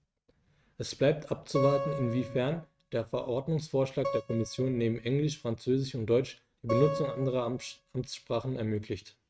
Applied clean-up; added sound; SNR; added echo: neural mask model RNNoise.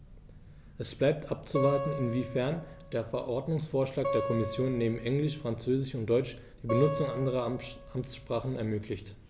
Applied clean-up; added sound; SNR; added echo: none; Acoustic guitar; 7 dB; none.